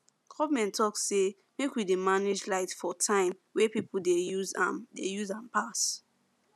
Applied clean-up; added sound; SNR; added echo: none; none; none; none.